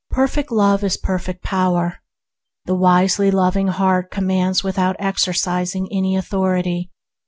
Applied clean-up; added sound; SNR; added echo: none; none; none; none.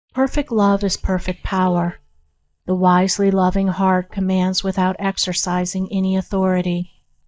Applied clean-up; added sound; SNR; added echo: neural mask model DeepFilterNet 3.